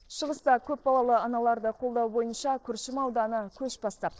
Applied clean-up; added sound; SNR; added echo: neural separator model SepFormer DNS4.